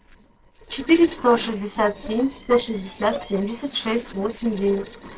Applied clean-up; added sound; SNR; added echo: neural separator model SepFormer DNS4.